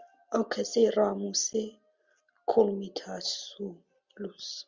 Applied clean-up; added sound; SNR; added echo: none; none; none; none.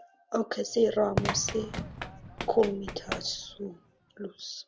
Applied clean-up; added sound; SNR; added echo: none; Fireworks + Run; 7 dB; none.